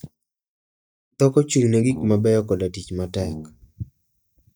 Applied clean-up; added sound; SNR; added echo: neural mask model DeepFilterNet 3.